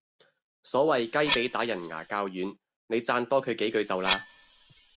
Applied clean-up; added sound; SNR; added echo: none; Cutlery, silverware; -5 dB; none.